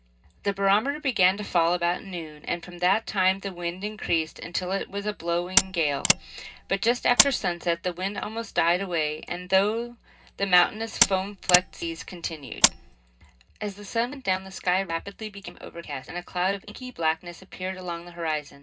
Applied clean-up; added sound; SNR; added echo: none; Mechanisms; -1 dB; reverberation time 0.2 s.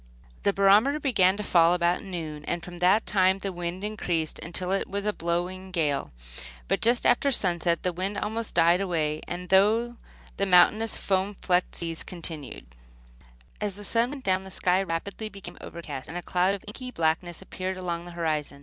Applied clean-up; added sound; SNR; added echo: none; none; none; none.